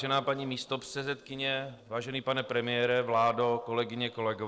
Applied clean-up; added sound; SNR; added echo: neural separator model SepFormer DNS4.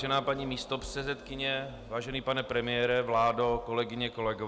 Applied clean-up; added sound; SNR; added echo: none; Harp; 18 dB; none.